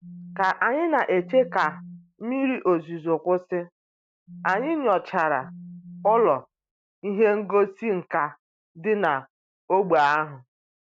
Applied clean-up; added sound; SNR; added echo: neural mask model RNNoise.